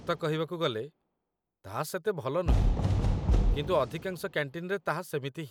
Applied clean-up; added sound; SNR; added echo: none; Fireworks; -2 dB; none.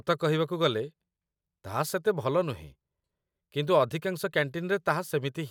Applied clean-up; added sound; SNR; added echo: none; none; none; none.